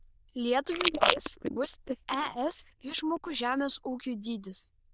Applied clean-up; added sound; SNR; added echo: neural diffusion model UNIVERSE++.